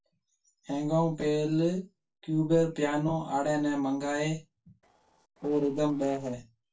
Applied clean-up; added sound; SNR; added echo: neural separator model SepFormer DNS4.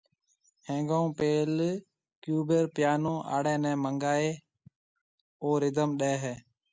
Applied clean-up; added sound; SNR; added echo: none; none; none; none.